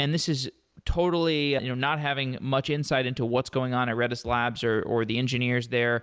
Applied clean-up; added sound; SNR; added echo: none; none; none; none.